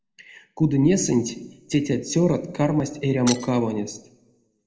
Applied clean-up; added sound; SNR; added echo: none; Shatter; 12 dB; reverberation time 0.5 s.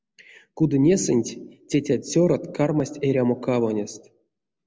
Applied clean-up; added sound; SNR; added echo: none; none; none; none.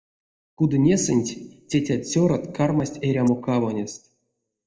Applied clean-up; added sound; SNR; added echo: neural mask model DeepFilterNet 3.